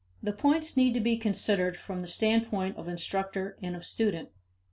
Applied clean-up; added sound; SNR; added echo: none; none; none; none.